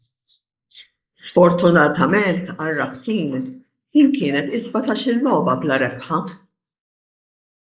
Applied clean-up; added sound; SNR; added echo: neural mask model Resemble Enhance denoiser.